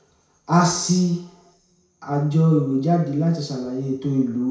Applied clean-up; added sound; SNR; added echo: none; none; none; reverberation time 0.6 s.